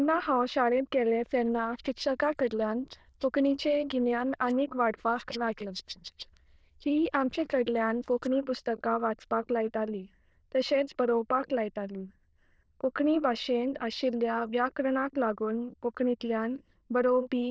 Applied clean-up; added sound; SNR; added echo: neural diffusion model UNIVERSE++.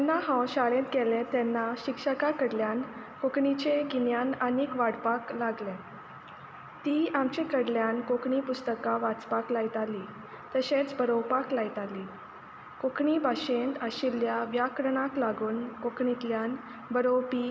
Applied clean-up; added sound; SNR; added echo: none; none; none; none.